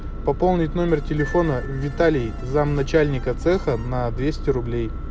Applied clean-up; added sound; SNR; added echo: none; Drum kit + Glockenspiel; 17 dB; none.